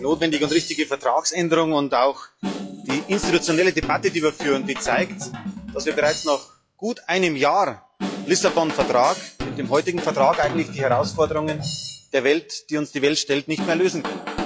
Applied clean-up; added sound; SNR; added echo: classical method log-MMSE.